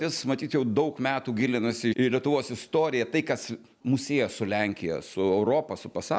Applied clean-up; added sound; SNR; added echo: none; none; none; none.